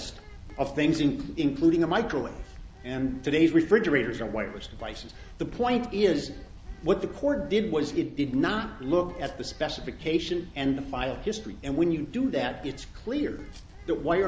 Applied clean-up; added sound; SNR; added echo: none; Bird; 16 dB; none.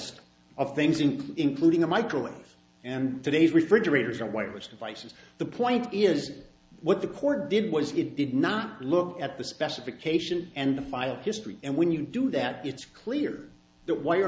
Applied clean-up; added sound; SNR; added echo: none; none; none; none.